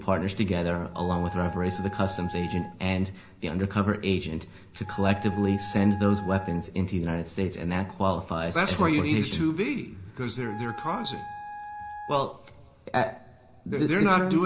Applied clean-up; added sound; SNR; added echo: none; Wind instrument, woodwind instrument; 14 dB; reverberation time 1.6 s.